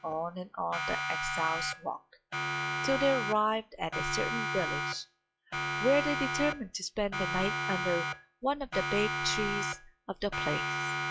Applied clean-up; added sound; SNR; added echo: classical method log-MMSE.